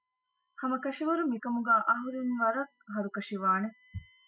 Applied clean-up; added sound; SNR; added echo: classical method spectral subtraction.